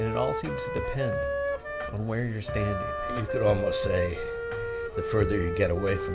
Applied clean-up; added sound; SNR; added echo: none; Wind instrument, woodwind instrument; 3 dB; reverberation time 1.6 s.